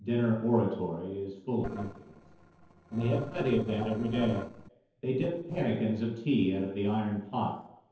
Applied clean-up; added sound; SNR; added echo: neural separator model SepFormer DNS4.